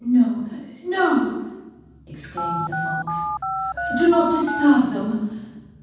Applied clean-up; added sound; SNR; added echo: none; Telephone; 4 dB; reverberation time 1.2 s.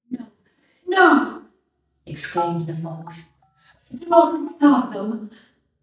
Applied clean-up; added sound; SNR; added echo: neural mask model DeepFilterNet 3.